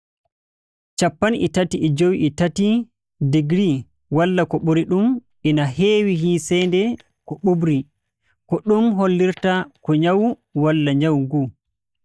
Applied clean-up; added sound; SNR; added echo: neural mask model DeepFilterNet 3.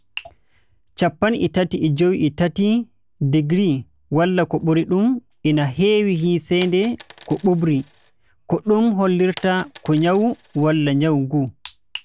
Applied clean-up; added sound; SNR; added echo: none; Coin (dropping); 14 dB; none.